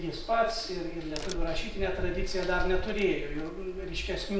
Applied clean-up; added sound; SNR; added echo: none; Crack; 3 dB; none.